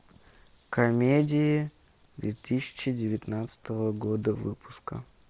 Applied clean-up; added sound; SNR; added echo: none; none; none; none.